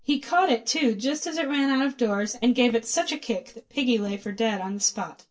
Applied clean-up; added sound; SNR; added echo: neural separator model SepFormer DNS4.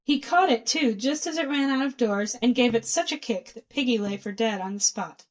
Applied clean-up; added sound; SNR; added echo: neural mask model DeepFilterNet 3.